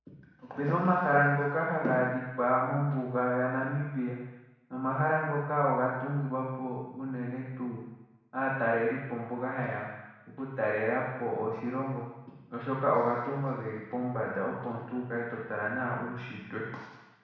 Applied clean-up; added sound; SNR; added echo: none; none; none; reverberation time 1.1 s.